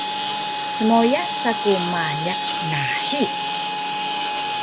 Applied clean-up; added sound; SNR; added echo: none; Engine + Harmonica; 0 dB; none.